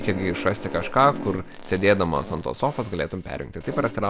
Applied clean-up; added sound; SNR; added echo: none; Fart; 12 dB; none.